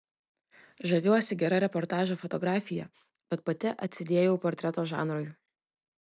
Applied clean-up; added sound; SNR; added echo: none; none; none; none.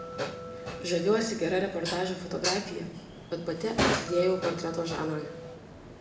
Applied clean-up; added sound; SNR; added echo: none; Dishes, pots, and pans; 4 dB; reverberation time 0.8 s.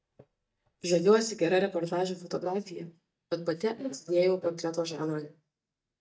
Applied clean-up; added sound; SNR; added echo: neural mask model DeepFilterNet 3.